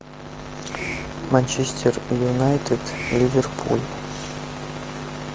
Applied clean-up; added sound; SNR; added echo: none; Hiss; 15 dB; none.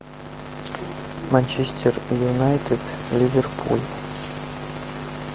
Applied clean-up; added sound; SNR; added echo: none; none; none; none.